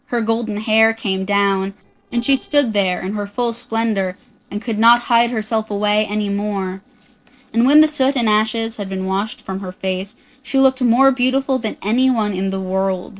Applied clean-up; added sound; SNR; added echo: neural separator model SepFormer DNS4.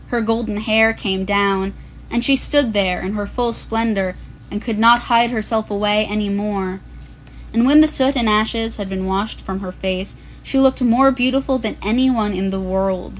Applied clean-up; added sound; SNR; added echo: none; none; none; none.